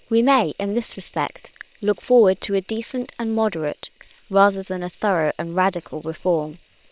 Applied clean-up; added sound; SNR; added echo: neural separator model SepFormer WHAM!.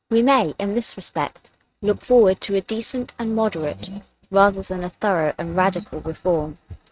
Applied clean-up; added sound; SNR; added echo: neural mask model RNNoise.